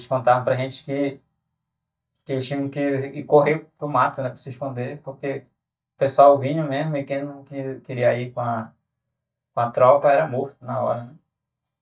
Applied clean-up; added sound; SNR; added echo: neural mask model DeepFilterNet 3.